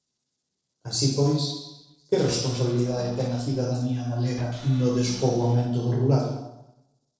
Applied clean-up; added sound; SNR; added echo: neural separator model SepFormer DNS4.